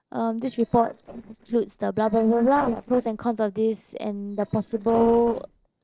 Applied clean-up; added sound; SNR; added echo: neural separator model SepFormer DNS4.